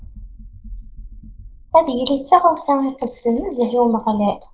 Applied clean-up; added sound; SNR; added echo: neural mask model Resemble Enhance denoiser.